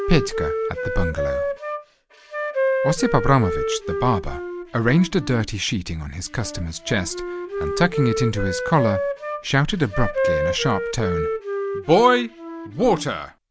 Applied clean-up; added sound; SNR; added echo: none; Wind instrument, woodwind instrument; 4 dB; none.